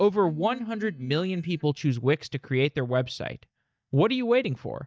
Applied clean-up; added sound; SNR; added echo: neural mask model DeepFilterNet 3.